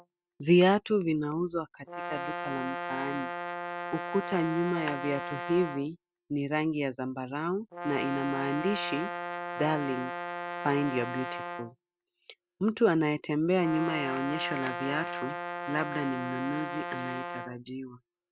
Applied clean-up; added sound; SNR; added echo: none; Brass instrument; 7 dB; none.